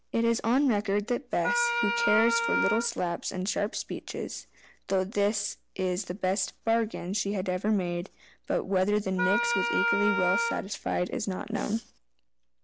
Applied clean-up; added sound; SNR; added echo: none; Wind instrument, woodwind instrument; 0 dB; none.